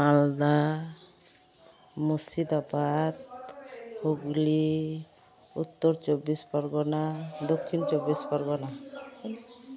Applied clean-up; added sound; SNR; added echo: none; none; none; none.